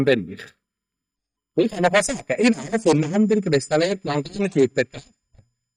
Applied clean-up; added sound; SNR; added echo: neural mask model DeepFilterNet 3.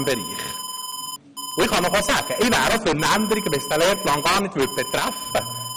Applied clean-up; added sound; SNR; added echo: none; Alarm; 9 dB; none.